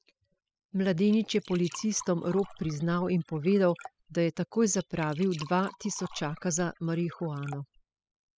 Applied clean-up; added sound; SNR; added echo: classical method spectral subtraction.